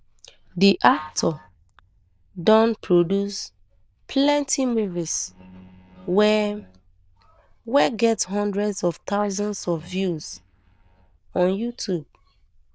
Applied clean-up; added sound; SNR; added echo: neural diffusion model UNIVERSE++.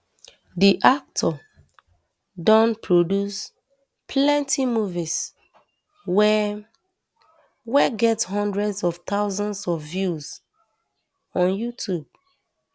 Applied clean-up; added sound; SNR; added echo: none; none; none; none.